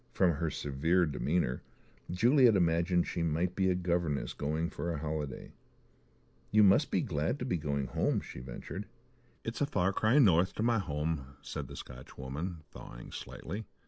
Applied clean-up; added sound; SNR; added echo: none; none; none; none.